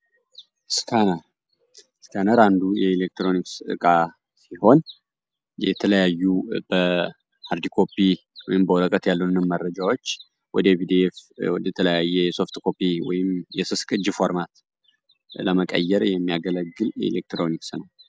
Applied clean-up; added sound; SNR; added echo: none; none; none; none.